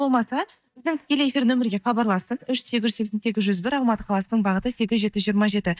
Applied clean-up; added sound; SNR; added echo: neural mask model DeepFilterNet 3.